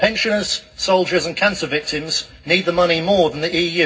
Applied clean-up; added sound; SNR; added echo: none; none; none; reverberation time 0.4 s.